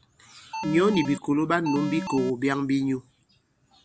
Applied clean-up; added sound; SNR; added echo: none; Alarm; 6 dB; none.